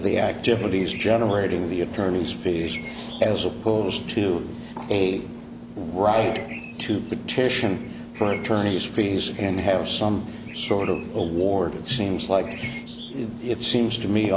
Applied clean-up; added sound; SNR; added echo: none; Bird; 18 dB; none.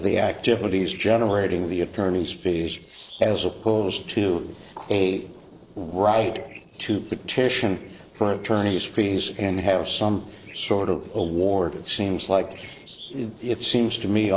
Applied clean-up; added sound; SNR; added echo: neural separator model SepFormer DNS4.